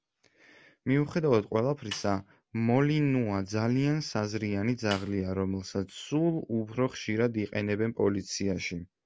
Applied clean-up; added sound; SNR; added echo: none; Snare drum; 17 dB; none.